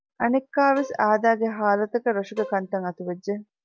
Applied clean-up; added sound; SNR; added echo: none; Bowed string instrument; 18 dB; none.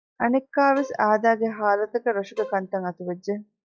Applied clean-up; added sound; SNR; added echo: classical method log-MMSE.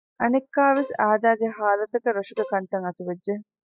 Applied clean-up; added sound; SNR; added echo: classical method spectral subtraction.